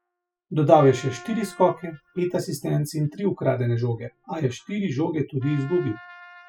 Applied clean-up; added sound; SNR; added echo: classical method spectral subtraction.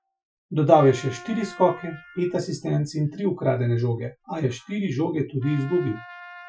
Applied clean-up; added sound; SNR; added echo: classical method Wiener filter.